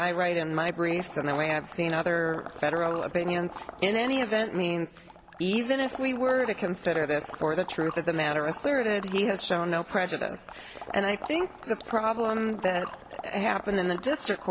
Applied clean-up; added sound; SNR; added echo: none; Water / Liquid; 14 dB; none.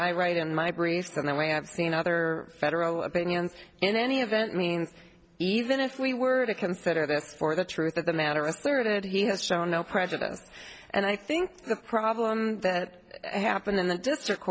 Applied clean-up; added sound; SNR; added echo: none; none; none; none.